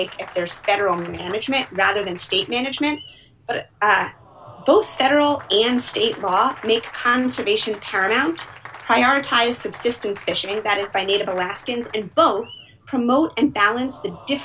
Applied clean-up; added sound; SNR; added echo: none; Applause; 19 dB; none.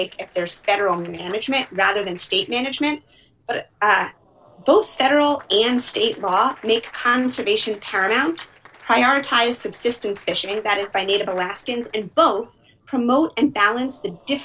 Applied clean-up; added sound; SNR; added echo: neural separator model SepFormer DNS4.